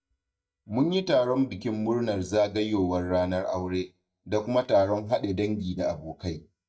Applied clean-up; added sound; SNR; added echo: neural mask model DeepFilterNet 3.